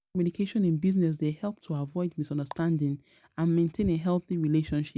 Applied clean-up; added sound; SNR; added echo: none; none; none; none.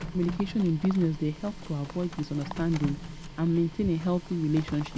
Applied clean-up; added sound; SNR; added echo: none; Livestock, farm animals, working animals + Printer; 11 dB; none.